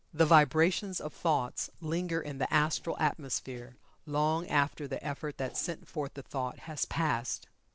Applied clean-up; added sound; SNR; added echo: neural separator model SepFormer DNS4.